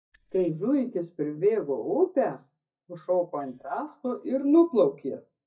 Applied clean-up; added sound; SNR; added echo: neural mask model DeepFilterNet 3.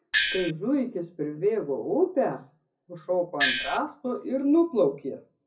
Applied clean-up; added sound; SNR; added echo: none; Gong; -1 dB; reverberation time 0.4 s.